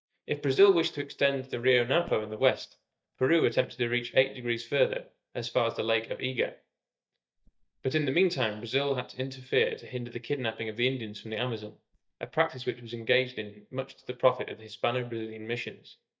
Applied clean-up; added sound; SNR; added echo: neural mask model DeepFilterNet 3.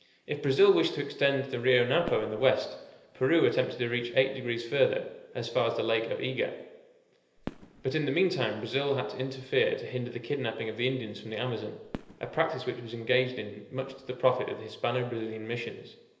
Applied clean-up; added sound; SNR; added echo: none; Fireworks; 19 dB; reverberation time 1.4 s.